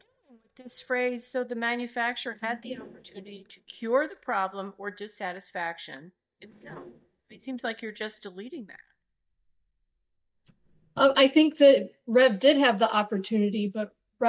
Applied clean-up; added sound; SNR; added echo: neural mask model DeepFilterNet 3.